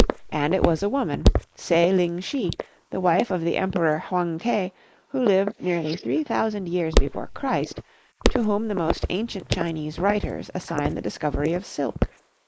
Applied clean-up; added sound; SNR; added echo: neural mask model Resemble Enhance denoiser.